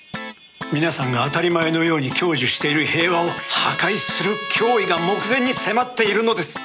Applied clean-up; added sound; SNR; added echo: none; Guitar + Trumpet; 10 dB; none.